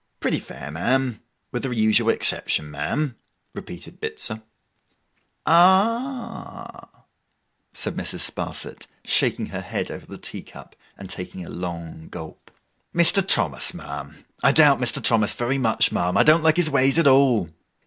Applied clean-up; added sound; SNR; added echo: none; none; none; none.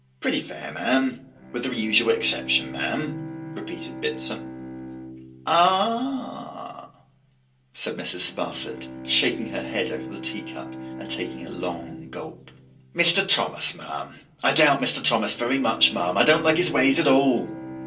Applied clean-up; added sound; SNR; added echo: none; Bowed string instrument; 14 dB; reverberation time 0.3 s.